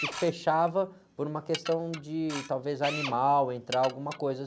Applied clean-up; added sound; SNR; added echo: none; Dishes, pots, and pans / Glass + Drill; 12 dB; none.